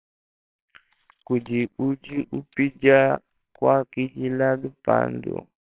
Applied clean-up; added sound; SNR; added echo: neural separator model SepFormer WHAMR!.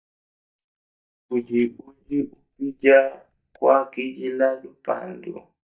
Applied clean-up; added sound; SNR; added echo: neural mask model DeepFilterNet 3.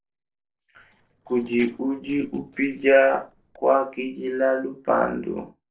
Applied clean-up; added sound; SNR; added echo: neural separator model SepFormer DNS4.